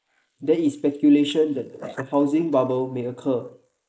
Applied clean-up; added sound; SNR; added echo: neural mask model Resemble Enhance denoiser.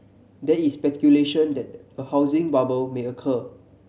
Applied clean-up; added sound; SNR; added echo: none; none; none; none.